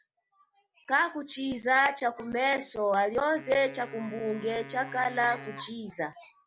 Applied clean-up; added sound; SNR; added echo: none; Wind instrument, woodwind instrument; 18 dB; none.